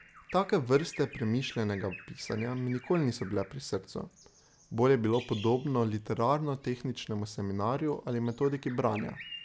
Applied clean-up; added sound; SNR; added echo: none; Bird vocalization, bird call, bird song; 20 dB; none.